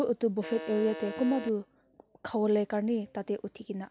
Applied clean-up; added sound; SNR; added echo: none; Alarm; 10 dB; none.